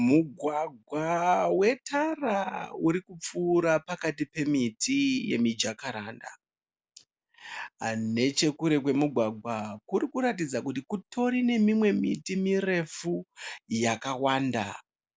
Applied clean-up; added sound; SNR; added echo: none; none; none; none.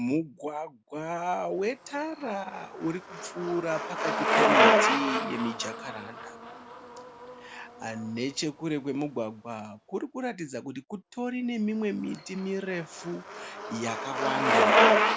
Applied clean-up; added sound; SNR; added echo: none; Bicycle; -4 dB; none.